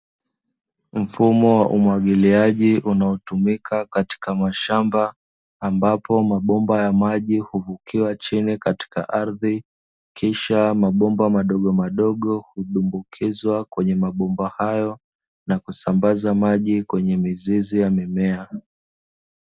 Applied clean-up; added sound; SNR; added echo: none; none; none; none.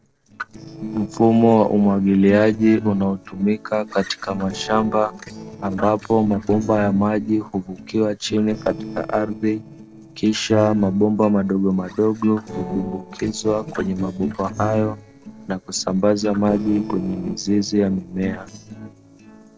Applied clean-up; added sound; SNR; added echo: neural separator model SepFormer DNS4.